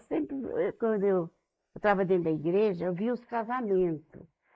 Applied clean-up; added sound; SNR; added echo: neural mask model Resemble Enhance denoiser.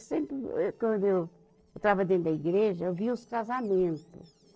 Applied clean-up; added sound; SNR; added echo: neural separator model SepFormer DNS4.